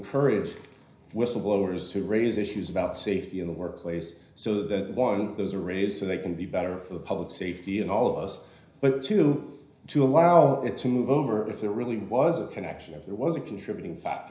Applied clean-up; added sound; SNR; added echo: none; none; none; reverberation time 0.5 s.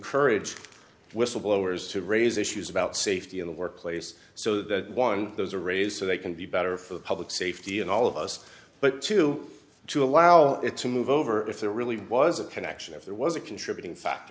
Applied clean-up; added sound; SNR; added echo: none; none; none; none.